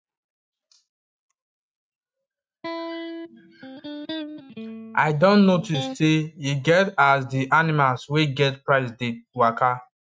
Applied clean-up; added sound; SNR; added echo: neural mask model RNNoise.